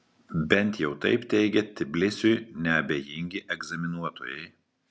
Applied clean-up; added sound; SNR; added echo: none; none; none; none.